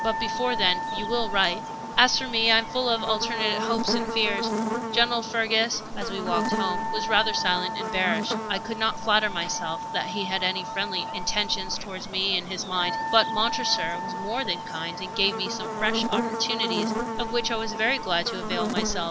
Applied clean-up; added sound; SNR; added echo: none; Wind instrument, woodwind instrument + Buzz; 4 dB; none.